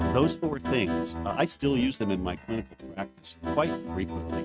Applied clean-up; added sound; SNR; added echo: neural mask model RNNoise.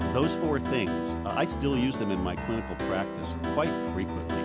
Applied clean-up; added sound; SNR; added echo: none; Piano; 1 dB; none.